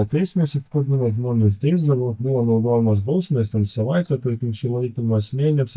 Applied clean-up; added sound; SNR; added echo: neural mask model DeepFilterNet 3.